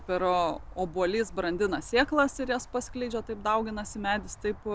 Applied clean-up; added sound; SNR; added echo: none; none; none; none.